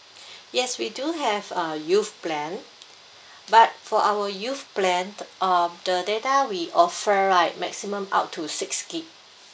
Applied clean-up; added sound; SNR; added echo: none; none; none; none.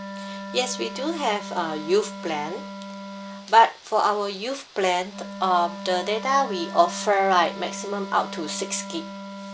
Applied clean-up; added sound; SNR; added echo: none; Wind instrument, woodwind instrument; 12 dB; none.